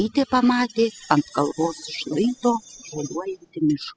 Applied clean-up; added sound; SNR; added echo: classical method spectral subtraction.